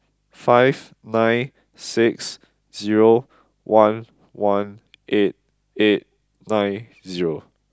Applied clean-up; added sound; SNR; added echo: none; none; none; none.